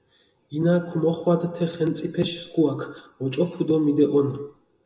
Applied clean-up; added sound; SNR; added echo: none; none; none; reverberation time 0.2 s.